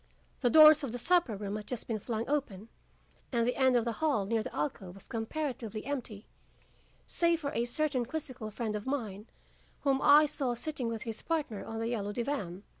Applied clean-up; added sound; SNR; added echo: none; none; none; none.